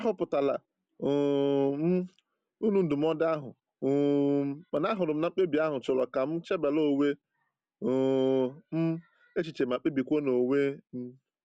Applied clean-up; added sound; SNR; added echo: none; none; none; none.